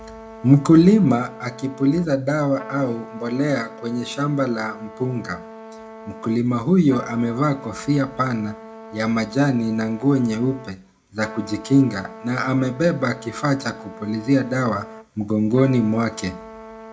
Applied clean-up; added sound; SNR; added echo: none; Trumpet; 17 dB; reverberation time 0.2 s.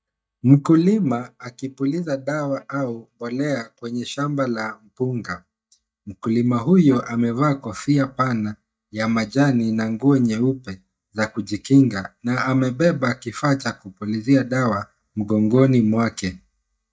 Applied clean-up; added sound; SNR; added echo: neural mask model DeepFilterNet 3.